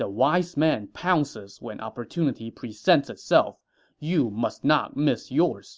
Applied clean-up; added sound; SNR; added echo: none; none; none; none.